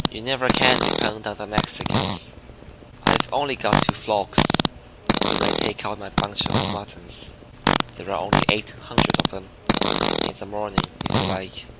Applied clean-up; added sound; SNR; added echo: none; Fart; -4 dB; none.